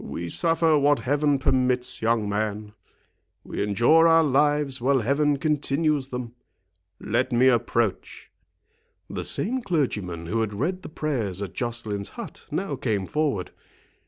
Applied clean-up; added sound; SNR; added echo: none; none; none; none.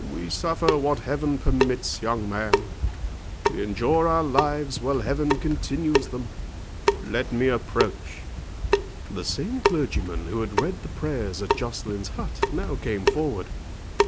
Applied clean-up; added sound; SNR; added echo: none; Drip / Sink (filling or washing) / Water tap, faucet; 1 dB; none.